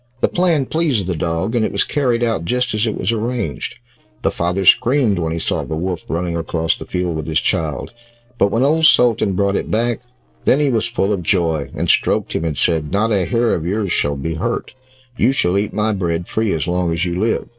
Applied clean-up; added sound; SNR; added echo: neural separator model SepFormer DNS4.